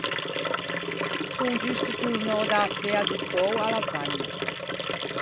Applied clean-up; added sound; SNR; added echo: none; Liquid; -1 dB; none.